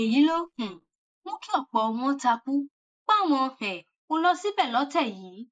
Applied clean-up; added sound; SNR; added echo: neural mask model Resemble Enhance denoiser.